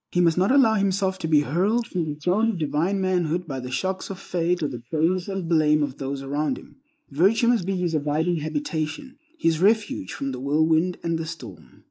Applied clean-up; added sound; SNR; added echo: neural mask model Resemble Enhance denoiser.